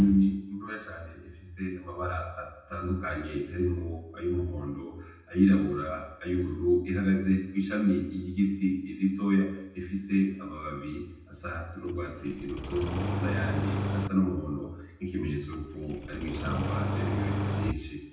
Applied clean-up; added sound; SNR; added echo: none; Engine starting; 2 dB; reverberation time 0.9 s.